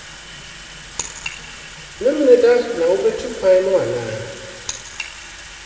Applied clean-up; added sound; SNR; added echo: none; Sink (filling or washing) / Water tap, faucet; 17 dB; reverberation time 2.0 s.